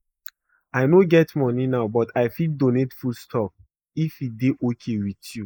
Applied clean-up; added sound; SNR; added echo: neural mask model Resemble Enhance denoiser.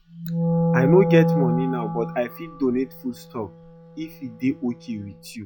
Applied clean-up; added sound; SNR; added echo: classical method log-MMSE.